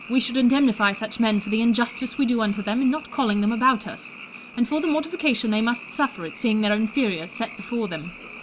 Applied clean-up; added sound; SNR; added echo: none; Frog; 17 dB; none.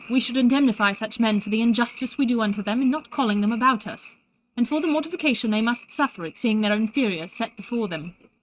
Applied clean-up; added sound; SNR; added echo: neural mask model RNNoise.